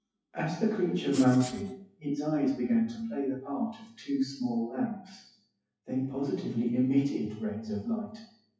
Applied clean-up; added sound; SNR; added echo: classical method WPE with log-MMSE.